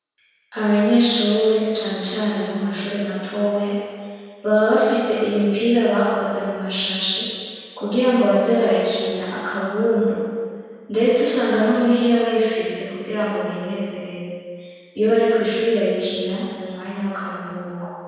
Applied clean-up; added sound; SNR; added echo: none; none; none; reverberation time 1.8 s.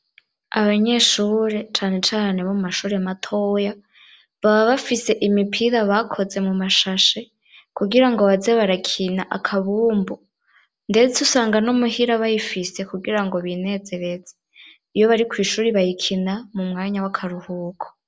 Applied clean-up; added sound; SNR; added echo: none; none; none; none.